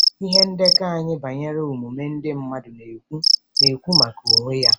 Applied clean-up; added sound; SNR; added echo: none; Cricket; -4 dB; none.